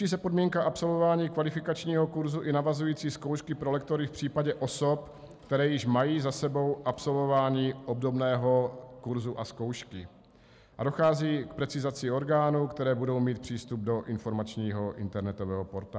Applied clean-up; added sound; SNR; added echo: none; none; none; none.